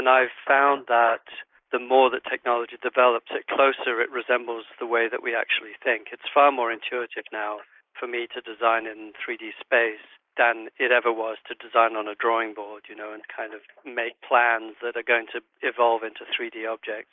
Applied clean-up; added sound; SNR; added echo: neural mask model Resemble Enhance denoiser.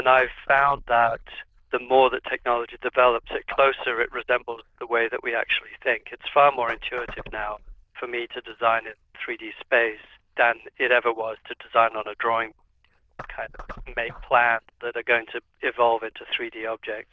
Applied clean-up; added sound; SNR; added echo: neural diffusion model UNIVERSE++.